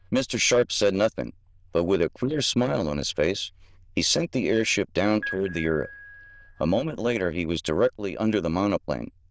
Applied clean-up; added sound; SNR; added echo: neural diffusion model UNIVERSE++.